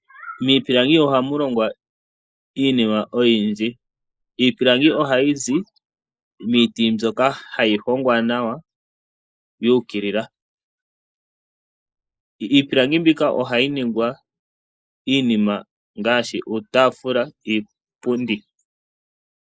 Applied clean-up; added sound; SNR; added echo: neural mask model Resemble Enhance denoiser.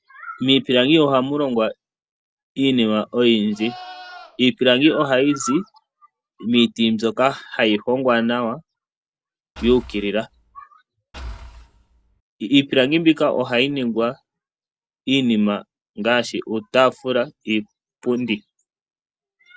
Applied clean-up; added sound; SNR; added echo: none; Livestock, farm animals, working animals + Engine / Car; 18 dB; none.